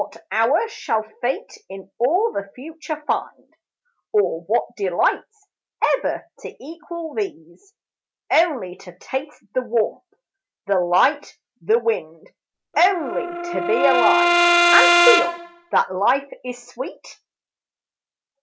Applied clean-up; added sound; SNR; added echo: none; Brass instrument; -4 dB; none.